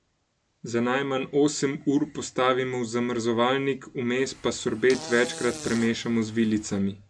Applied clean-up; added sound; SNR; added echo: none; Fart; 15 dB; none.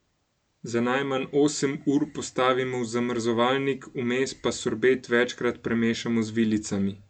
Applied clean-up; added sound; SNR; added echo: none; none; none; none.